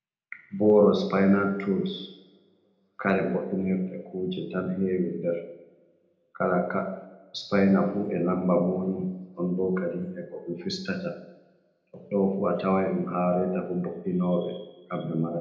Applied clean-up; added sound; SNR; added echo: none; none; none; reverberation time 0.7 s.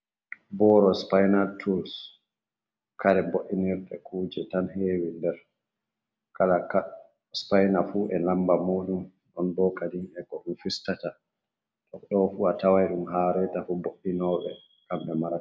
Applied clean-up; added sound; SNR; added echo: none; none; none; none.